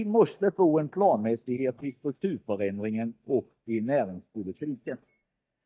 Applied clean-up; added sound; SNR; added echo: neural mask model DeepFilterNet 3.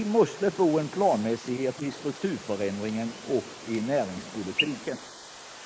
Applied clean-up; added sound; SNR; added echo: neural mask model Resemble Enhance denoiser.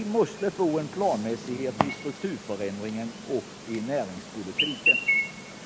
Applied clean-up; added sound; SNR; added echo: none; Chirp, tweet; 1 dB; none.